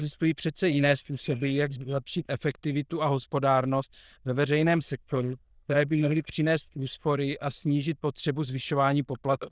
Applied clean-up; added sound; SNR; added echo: neural diffusion model UNIVERSE++.